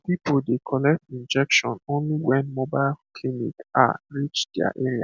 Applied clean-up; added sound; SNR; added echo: none; none; none; none.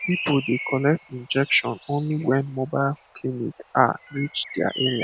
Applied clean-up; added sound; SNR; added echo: none; Bird; 12 dB; none.